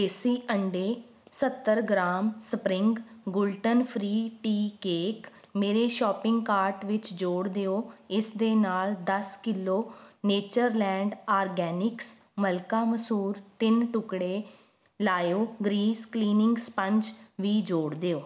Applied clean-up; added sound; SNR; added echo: none; none; none; none.